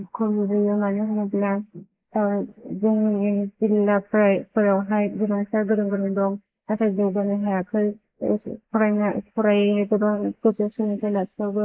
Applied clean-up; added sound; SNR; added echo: neural mask model Resemble Enhance denoiser.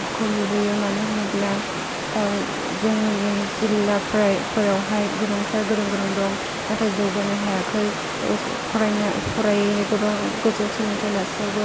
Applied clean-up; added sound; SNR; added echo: none; Stream / Liquid; 5 dB; none.